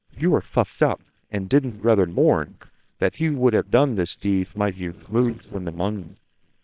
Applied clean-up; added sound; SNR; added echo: neural separator model SepFormer WHAM!.